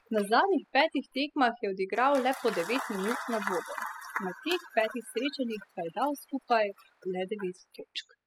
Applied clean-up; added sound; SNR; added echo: classical method spectral subtraction.